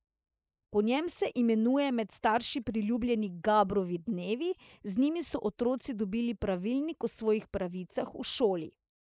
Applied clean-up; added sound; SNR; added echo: neural mask model Resemble Enhance denoiser.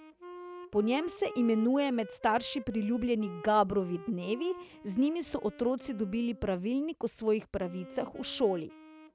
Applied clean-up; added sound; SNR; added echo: none; Wind instrument, woodwind instrument; 17 dB; none.